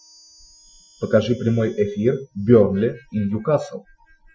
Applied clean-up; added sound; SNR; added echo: classical method Wiener filter.